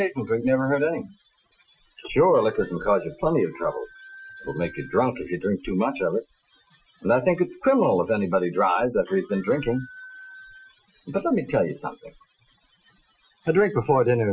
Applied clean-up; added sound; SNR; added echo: classical method Wiener filter.